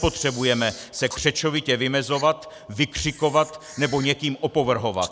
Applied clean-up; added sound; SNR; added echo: none; Camera; 18 dB; none.